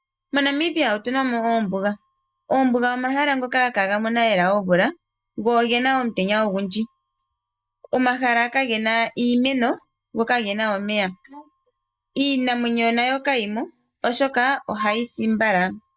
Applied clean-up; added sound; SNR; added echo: neural mask model DeepFilterNet 3.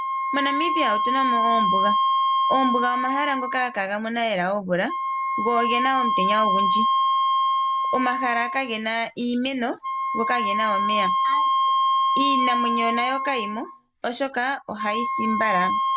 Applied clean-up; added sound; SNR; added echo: none; Wind instrument, woodwind instrument; -3 dB; none.